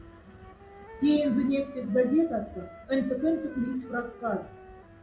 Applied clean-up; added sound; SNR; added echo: none; Wind instrument, woodwind instrument; 18 dB; reverberation time 0.4 s.